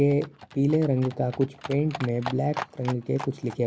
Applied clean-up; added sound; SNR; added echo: none; Livestock, farm animals, working animals; 14 dB; none.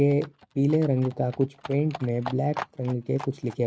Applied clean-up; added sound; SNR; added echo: neural mask model RNNoise.